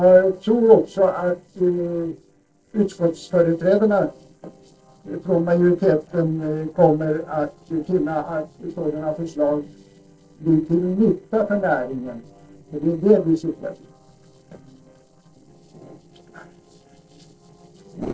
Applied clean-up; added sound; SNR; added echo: neural separator model SepFormer DNS4.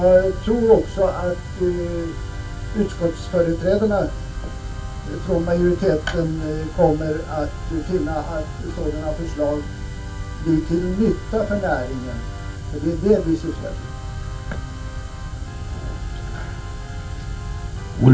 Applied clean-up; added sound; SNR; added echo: none; Organ; 17 dB; reverberation time 0.2 s.